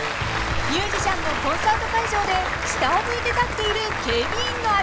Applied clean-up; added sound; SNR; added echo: none; Applause; 2 dB; none.